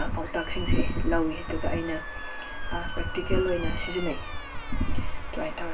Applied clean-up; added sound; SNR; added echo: none; Squeak; 15 dB; reverberation time 0.2 s.